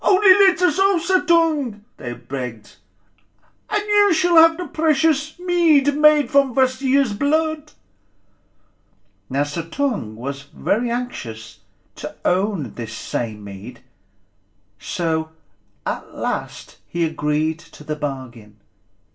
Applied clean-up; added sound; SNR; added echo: none; none; none; reverberation time 0.2 s.